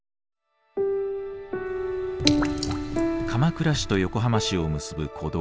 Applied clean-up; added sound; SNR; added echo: none; Drip / Water; 7 dB; none.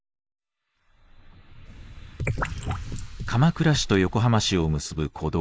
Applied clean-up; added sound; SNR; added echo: neural mask model Resemble Enhance denoiser.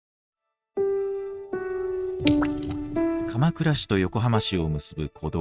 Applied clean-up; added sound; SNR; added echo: neural mask model RNNoise.